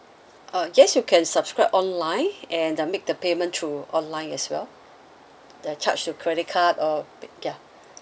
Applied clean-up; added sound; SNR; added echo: none; none; none; none.